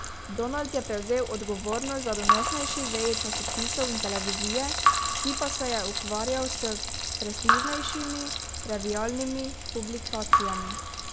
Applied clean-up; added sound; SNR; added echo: none; Raindrop / Drip + Frying (food); -3 dB; none.